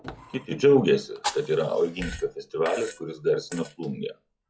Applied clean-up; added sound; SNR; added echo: classical method log-MMSE.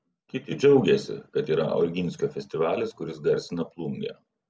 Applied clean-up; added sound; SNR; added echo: none; none; none; none.